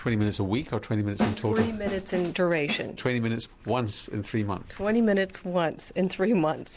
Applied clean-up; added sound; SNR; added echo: none; Snare drum; 6 dB; none.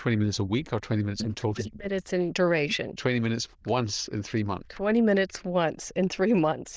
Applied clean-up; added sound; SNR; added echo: neural diffusion model UNIVERSE++.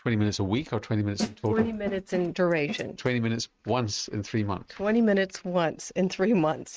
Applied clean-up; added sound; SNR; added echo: neural mask model RNNoise.